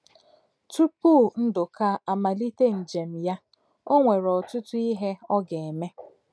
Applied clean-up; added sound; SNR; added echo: none; none; none; none.